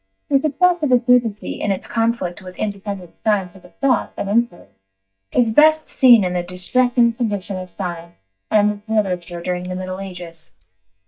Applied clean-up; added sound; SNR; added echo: neural mask model DeepFilterNet 3.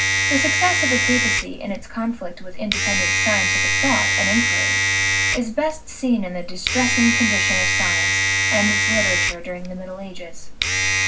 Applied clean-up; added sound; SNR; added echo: none; Domestic sounds, home sounds; -5 dB; reverberation time 0.4 s.